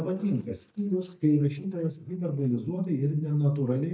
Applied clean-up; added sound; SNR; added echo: neural mask model DeepFilterNet 3.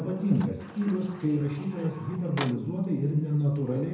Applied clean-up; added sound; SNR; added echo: none; Sliding door; 15 dB; reverberation time 1.0 s.